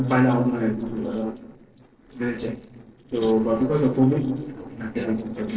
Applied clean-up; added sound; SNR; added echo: neural separator model SepFormer DNS4.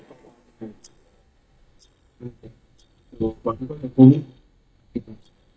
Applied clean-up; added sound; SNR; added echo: neural mask model DeepFilterNet 3.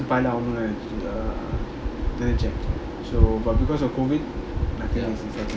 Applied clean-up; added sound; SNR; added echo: none; none; none; none.